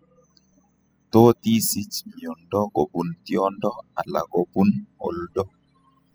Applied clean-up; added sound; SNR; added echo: classical method spectral subtraction.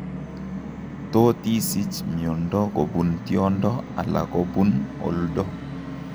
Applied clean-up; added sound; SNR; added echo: none; Musical instrument; 9 dB; none.